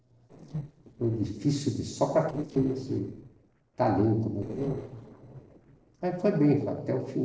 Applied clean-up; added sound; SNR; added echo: neural separator model SepFormer DNS4.